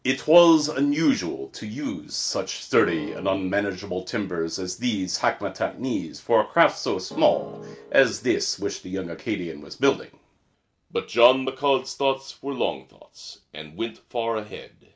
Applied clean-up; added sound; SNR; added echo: none; Keyboard (musical); 14 dB; none.